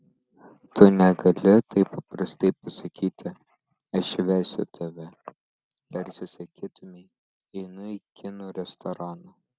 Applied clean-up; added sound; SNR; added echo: none; none; none; none.